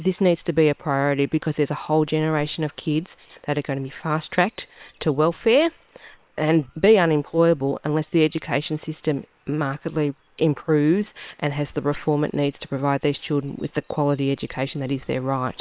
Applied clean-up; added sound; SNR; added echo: neural separator model SepFormer WHAM!.